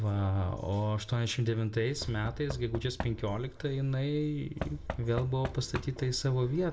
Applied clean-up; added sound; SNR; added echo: none; Knock / Wood; 12 dB; reverberation time 0.2 s.